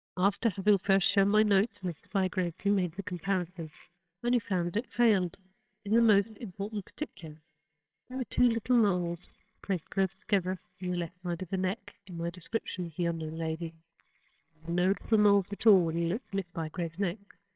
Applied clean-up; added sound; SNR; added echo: neural separator model SepFormer WHAMR!.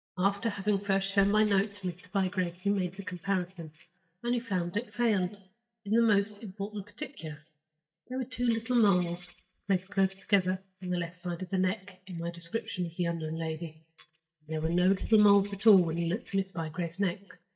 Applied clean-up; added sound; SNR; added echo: neural mask model DeepFilterNet 3.